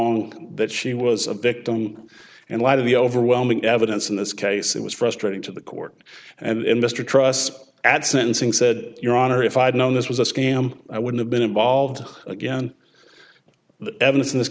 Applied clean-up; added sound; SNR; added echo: none; none; none; none.